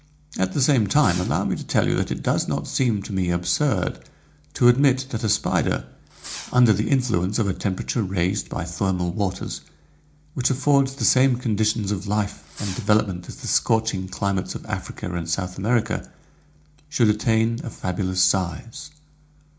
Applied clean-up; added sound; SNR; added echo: none; Fireworks; 18 dB; reverberation time 0.4 s.